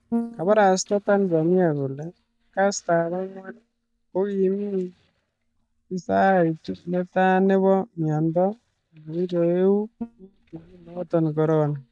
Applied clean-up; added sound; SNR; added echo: neural mask model DeepFilterNet 3.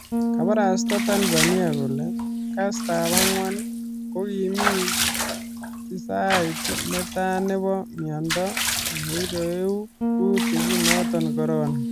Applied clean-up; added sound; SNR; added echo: none; Bass guitar + Bathtub (filling or washing) / Water / Liquid; -1 dB; none.